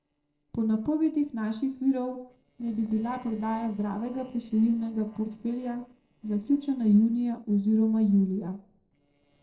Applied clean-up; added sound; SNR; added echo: neural separator model SepFormer DNS4.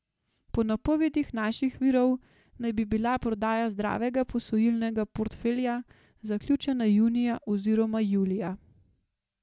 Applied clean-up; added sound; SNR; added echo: none; none; none; none.